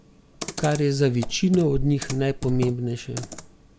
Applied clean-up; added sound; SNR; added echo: none; Computer keyboard; 12 dB; none.